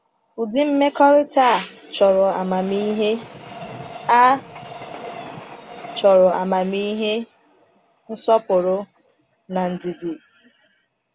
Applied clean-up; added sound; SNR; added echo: none; Train; 20 dB; none.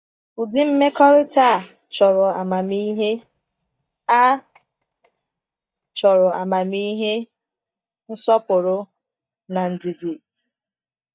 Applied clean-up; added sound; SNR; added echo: neural mask model DeepFilterNet 3.